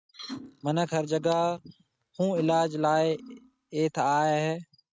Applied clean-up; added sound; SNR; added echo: neural mask model RNNoise.